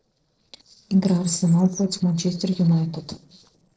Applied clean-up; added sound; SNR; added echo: neural separator model SepFormer DNS4.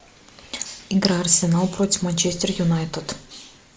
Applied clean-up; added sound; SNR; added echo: none; none; none; none.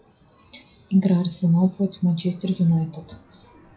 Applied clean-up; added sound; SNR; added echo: classical method WPE with log-MMSE.